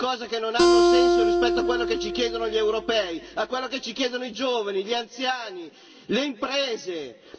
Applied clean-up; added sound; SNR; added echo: none; Acoustic guitar; -4 dB; reverberation time 2.5 s.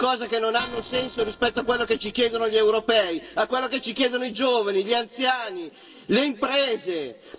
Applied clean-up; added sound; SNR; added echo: neural separator model SepFormer DNS4.